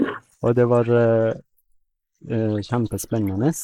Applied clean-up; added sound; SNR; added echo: neural mask model Resemble Enhance denoiser.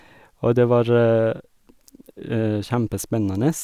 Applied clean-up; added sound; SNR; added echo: none; none; none; none.